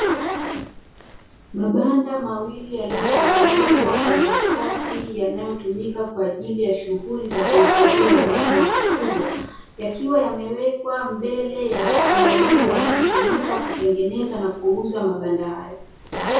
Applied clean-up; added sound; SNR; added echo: none; Zipper (clothing); -2 dB; reverberation time 0.6 s.